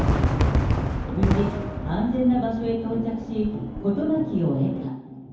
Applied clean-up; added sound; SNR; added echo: none; Fireworks; 1 dB; reverberation time 0.9 s.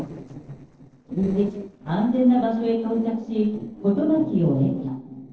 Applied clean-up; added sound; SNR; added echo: neural separator model SepFormer DNS4.